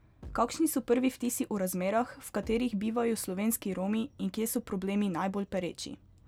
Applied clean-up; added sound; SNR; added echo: none; Bass drum; 18 dB; none.